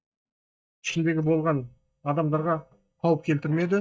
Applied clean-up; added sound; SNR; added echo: neural mask model DeepFilterNet 3.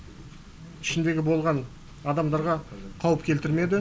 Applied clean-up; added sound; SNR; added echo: none; none; none; none.